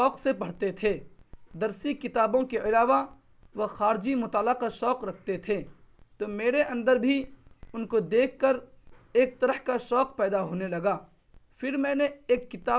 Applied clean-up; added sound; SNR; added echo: none; none; none; none.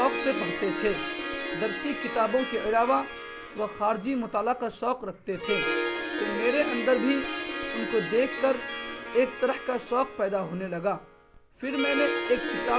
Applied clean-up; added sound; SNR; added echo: none; Harp; 5 dB; none.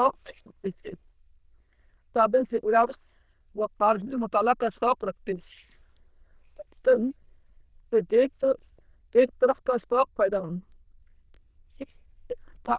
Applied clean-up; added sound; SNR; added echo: neural diffusion model UNIVERSE++.